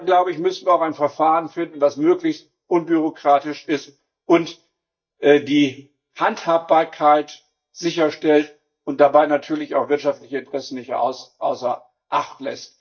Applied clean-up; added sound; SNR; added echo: neural mask model DeepFilterNet 3.